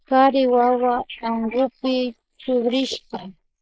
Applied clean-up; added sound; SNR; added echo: neural mask model Resemble Enhance denoiser.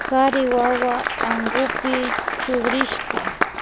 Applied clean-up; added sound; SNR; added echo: none; Applause; 2 dB; none.